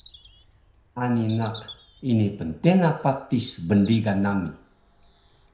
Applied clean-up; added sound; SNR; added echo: none; Bird vocalization, bird call, bird song; 20 dB; reverberation time 0.5 s.